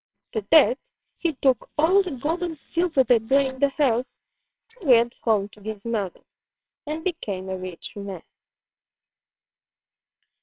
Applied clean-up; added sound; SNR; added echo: neural separator model SepFormer WHAMR!.